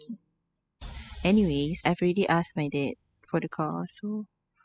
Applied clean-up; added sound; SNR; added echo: classical method spectral subtraction.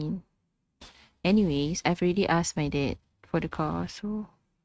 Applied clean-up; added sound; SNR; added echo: neural mask model RNNoise.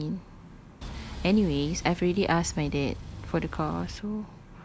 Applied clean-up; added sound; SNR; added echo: none; Engine; 11 dB; none.